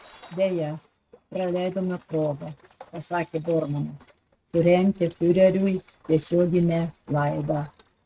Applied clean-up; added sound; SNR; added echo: neural mask model RNNoise.